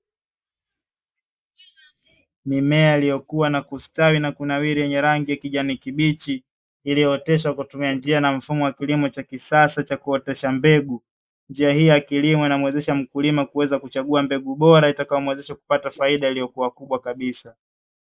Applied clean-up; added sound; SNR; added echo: neural mask model Resemble Enhance denoiser.